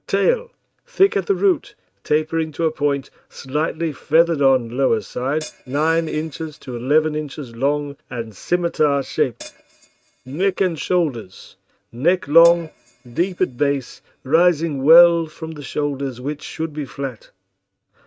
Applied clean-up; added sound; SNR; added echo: neural mask model RNNoise.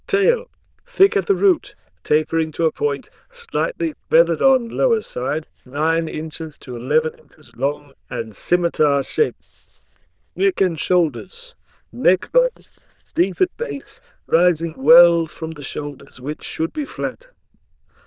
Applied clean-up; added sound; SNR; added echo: neural diffusion model UNIVERSE++.